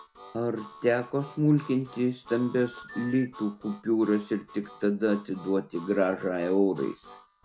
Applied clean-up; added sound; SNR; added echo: none; Harmonica + Telephone; 20 dB; none.